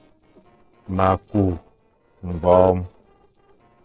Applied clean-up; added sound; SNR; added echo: neural separator model SepFormer DNS4.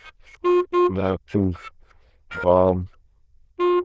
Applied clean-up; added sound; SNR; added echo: neural diffusion model UNIVERSE++.